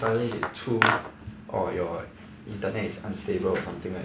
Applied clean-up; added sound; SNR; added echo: none; none; none; none.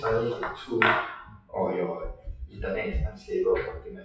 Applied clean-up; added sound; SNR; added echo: classical method WPE with log-MMSE.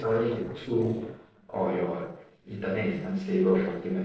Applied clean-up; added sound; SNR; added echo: neural separator model SepFormer DNS4.